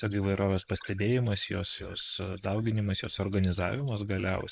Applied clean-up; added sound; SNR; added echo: neural mask model Resemble Enhance denoiser.